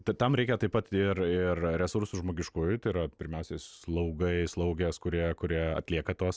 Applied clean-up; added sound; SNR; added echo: none; none; none; none.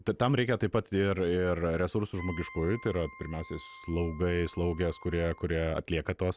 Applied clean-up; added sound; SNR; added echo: none; Wind instrument, woodwind instrument; 19 dB; none.